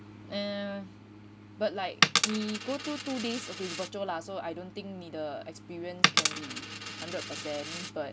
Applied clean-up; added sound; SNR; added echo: none; Coin (dropping); -2 dB; none.